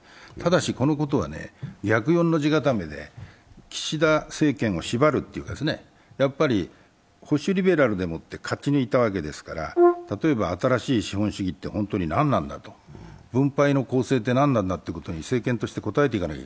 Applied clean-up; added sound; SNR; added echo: none; Brass instrument; 0 dB; none.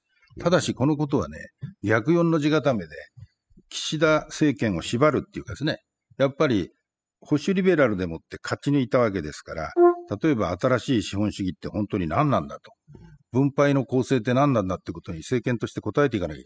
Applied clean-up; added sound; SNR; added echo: classical method spectral subtraction.